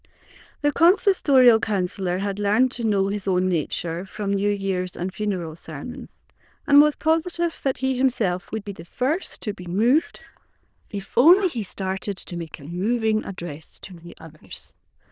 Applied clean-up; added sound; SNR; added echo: neural diffusion model UNIVERSE++.